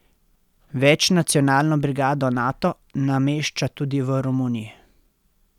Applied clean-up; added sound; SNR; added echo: none; none; none; none.